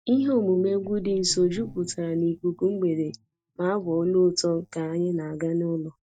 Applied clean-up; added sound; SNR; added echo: neural mask model DeepFilterNet 3.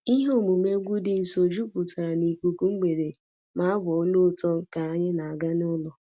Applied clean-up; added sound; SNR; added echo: none; none; none; none.